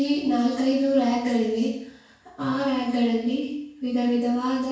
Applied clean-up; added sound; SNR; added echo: none; none; none; reverberation time 0.6 s.